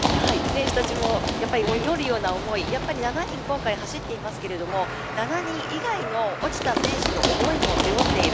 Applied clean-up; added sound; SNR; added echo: none; Run; 0 dB; none.